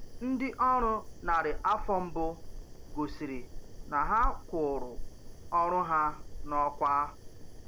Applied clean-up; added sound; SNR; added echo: none; Fire; 7 dB; none.